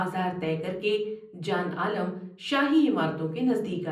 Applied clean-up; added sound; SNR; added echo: none; none; none; reverberation time 0.6 s.